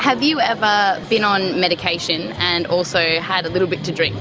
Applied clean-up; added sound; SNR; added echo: none; Guitar; 19 dB; none.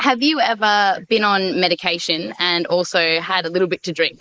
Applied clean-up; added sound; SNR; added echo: neural mask model Resemble Enhance denoiser.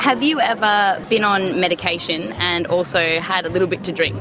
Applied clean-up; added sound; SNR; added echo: none; none; none; none.